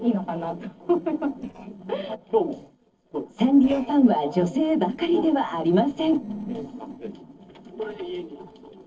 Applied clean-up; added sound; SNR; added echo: neural separator model SepFormer DNS4.